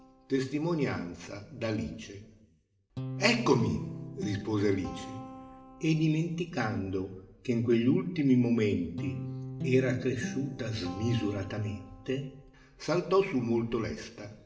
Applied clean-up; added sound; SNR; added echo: none; Guitar; 12 dB; reverberation time 1.3 s.